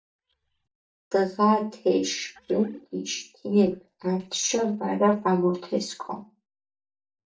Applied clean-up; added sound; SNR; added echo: neural mask model DeepFilterNet 3.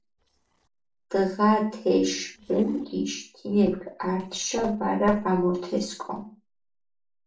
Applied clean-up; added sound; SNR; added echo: neural separator model SepFormer DNS4.